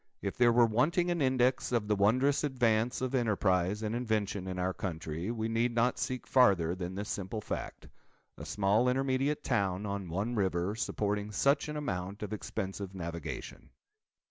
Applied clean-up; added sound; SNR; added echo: none; none; none; none.